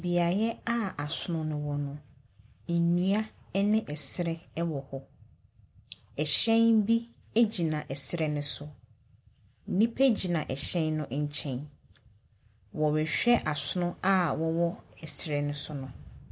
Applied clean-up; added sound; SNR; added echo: none; none; none; none.